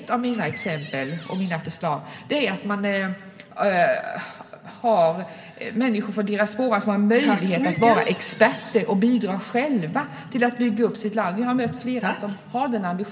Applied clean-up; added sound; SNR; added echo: none; Door; 13 dB; reverberation time 1.9 s.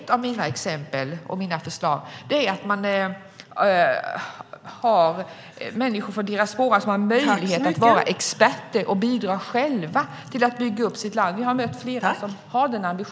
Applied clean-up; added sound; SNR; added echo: none; none; none; none.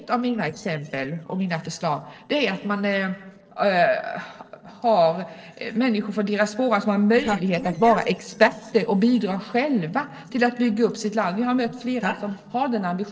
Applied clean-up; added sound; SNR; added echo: neural separator model SepFormer DNS4.